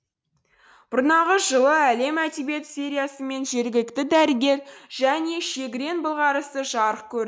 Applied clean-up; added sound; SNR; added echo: none; none; none; none.